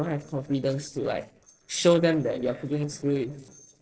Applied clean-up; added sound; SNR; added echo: neural separator model SepFormer DNS4.